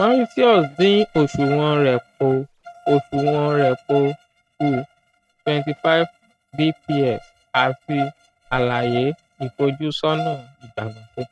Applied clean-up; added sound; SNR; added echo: neural mask model RNNoise.